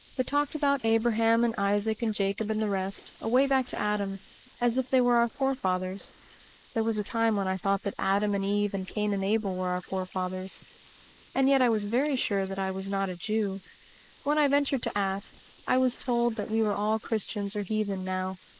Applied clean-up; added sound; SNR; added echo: neural mask model Resemble Enhance denoiser.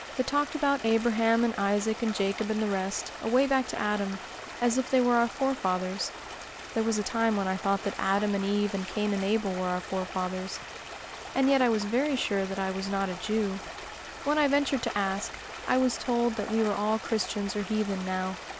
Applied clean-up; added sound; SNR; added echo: none; Stream; 12 dB; none.